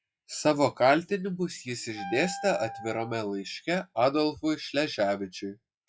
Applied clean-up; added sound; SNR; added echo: classical method log-MMSE.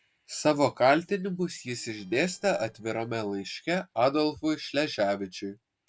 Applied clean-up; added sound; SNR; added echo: neural separator model SepFormer DNS4.